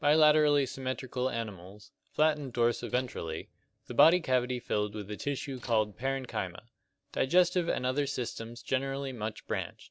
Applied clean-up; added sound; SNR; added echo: neural separator model SepFormer DNS4.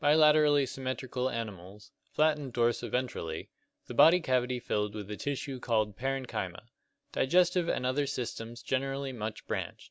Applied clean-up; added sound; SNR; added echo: none; none; none; none.